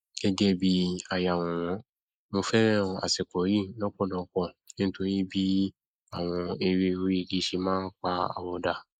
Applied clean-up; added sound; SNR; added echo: neural mask model Resemble Enhance denoiser.